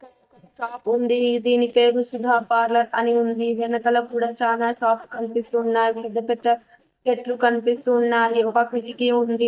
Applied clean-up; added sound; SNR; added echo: neural mask model DeepFilterNet 3.